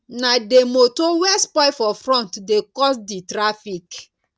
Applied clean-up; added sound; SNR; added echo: none; none; none; none.